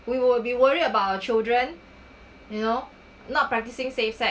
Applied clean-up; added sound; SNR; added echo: none; none; none; none.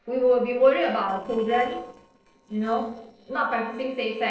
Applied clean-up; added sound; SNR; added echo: neural separator model SepFormer DNS4.